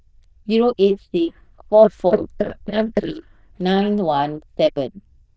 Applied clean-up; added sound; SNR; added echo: neural diffusion model UNIVERSE++.